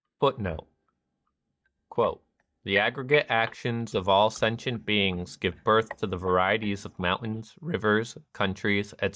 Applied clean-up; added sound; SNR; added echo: neural mask model DeepFilterNet 3.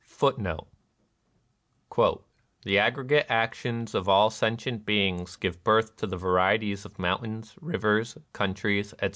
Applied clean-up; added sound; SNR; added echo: none; none; none; none.